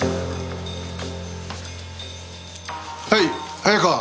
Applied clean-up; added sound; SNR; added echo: none; none; none; none.